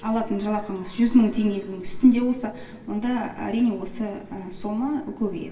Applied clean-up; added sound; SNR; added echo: none; none; none; reverberation time 0.9 s.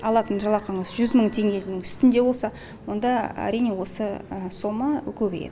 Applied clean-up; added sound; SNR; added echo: none; none; none; none.